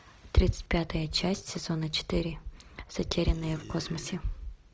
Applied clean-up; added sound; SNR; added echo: none; Burping, eructation; 17 dB; none.